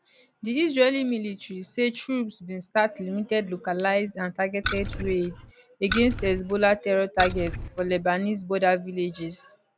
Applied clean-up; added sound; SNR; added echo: none; Keys jangling; 3 dB; none.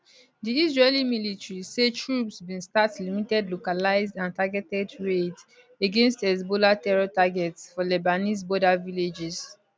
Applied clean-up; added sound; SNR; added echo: none; none; none; none.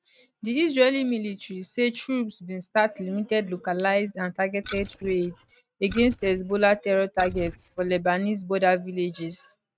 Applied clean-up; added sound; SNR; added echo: neural mask model RNNoise.